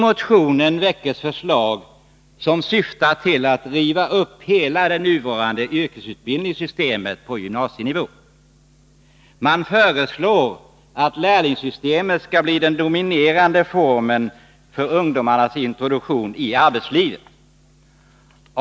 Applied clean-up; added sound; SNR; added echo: none; none; none; none.